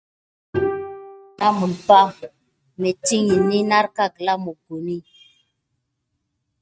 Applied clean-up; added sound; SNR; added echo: neural mask model RNNoise.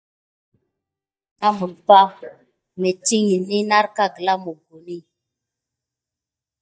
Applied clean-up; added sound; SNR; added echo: neural mask model DeepFilterNet 3.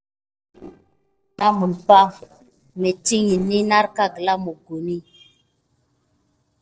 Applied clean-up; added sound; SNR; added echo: neural separator model SepFormer DNS4.